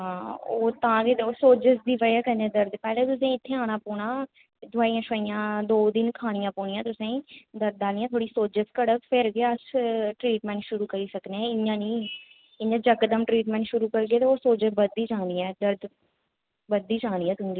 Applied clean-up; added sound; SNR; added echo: none; none; none; none.